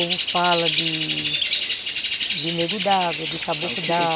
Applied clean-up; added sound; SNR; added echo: none; Bird; 0 dB; none.